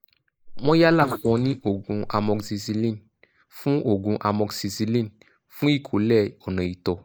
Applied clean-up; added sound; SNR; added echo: neural mask model Resemble Enhance denoiser.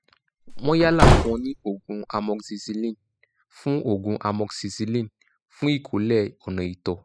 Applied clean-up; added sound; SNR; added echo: classical method spectral subtraction.